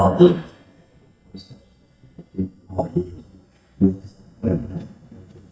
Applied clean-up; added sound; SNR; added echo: neural mask model DeepFilterNet 3.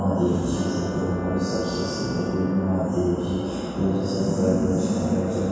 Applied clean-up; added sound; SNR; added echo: none; Wind instrument, woodwind instrument; 19 dB; reverberation time 2.0 s.